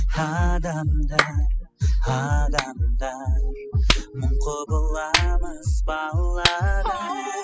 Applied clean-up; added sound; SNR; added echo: classical method spectral subtraction.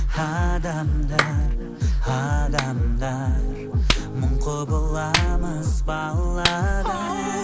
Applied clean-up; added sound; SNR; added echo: none; Clapping; 9 dB; none.